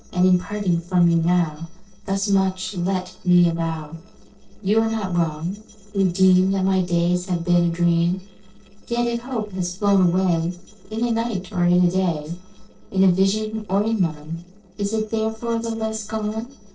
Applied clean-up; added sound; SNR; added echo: neural separator model SepFormer DNS4.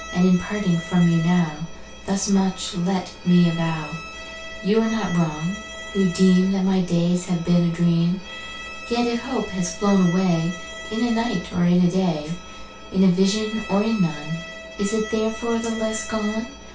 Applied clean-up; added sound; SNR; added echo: none; Bowed string instrument; 15 dB; reverberation time 0.3 s.